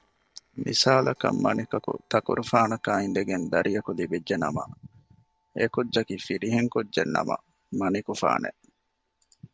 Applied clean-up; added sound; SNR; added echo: neural separator model SepFormer DNS4.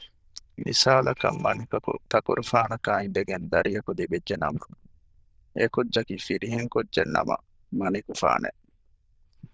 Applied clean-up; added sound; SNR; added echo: neural diffusion model UNIVERSE++.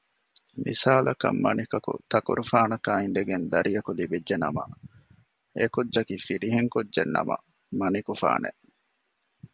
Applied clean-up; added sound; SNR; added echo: none; none; none; none.